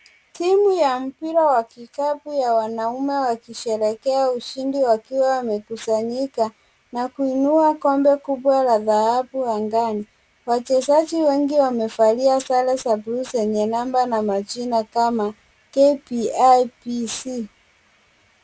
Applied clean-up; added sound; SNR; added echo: none; none; none; none.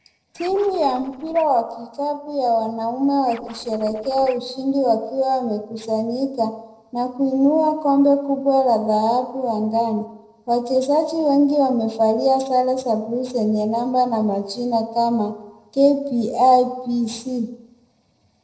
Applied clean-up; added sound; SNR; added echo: neural separator model SepFormer DNS4.